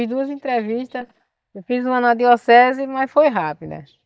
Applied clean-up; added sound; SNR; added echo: neural mask model DeepFilterNet 3.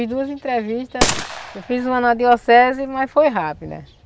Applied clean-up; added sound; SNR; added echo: none; Gunshot, gunfire; 8 dB; none.